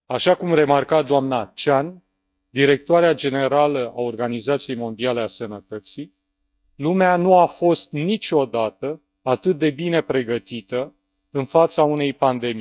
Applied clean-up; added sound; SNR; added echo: neural mask model DeepFilterNet 3.